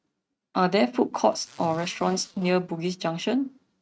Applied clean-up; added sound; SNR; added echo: neural mask model RNNoise.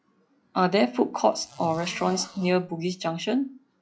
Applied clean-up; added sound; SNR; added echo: classical method log-MMSE.